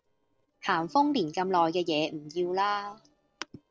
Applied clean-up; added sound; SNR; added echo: neural separator model SepFormer DNS4.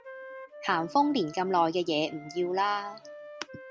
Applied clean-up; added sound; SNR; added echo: none; Wind instrument, woodwind instrument; 17 dB; none.